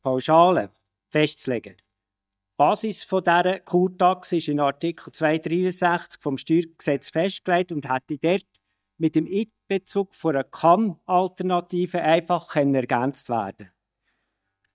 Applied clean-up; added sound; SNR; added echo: neural mask model DeepFilterNet 3.